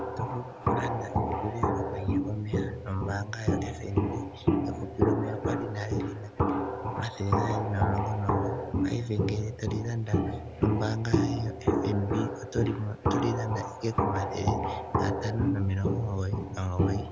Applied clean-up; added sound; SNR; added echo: none; Walk, footsteps; -3 dB; none.